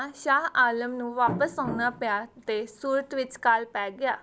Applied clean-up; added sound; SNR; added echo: none; none; none; none.